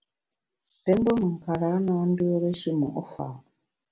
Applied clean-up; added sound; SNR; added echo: none; none; none; none.